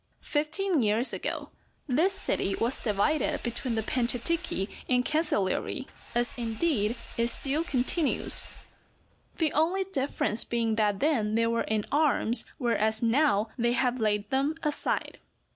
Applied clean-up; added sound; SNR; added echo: none; Engine / Vehicle; 17 dB; none.